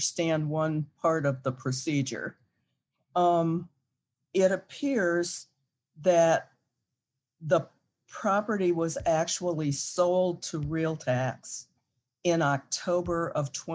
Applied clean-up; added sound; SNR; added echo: neural mask model DeepFilterNet 3.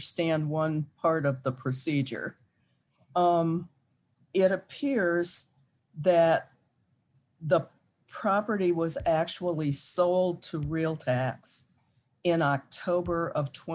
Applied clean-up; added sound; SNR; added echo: none; Bass drum; 18 dB; none.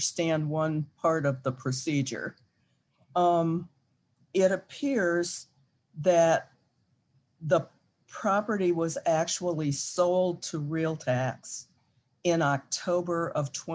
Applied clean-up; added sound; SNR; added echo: none; none; none; none.